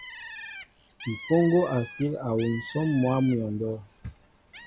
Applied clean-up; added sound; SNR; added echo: none; Bird; 16 dB; none.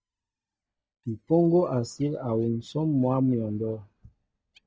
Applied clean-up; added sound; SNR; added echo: neural mask model DeepFilterNet 3.